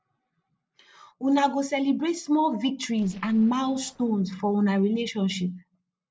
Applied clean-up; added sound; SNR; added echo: neural separator model SepFormer DNS4.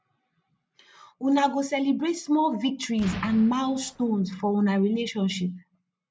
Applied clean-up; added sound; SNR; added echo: none; Explosion; 16 dB; none.